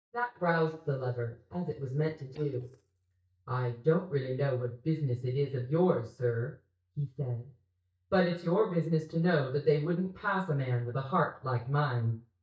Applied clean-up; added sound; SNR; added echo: neural mask model DeepFilterNet 3.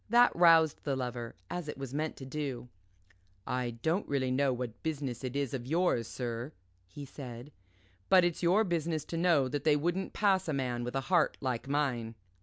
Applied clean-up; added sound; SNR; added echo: none; none; none; none.